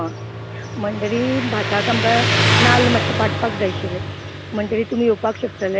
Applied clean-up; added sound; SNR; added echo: none; Motorcycle; 0 dB; none.